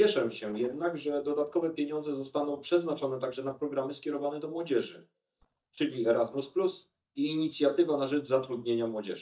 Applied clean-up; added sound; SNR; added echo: neural mask model DeepFilterNet 3.